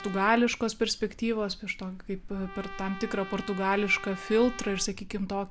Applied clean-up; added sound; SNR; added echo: none; Trumpet; 16 dB; none.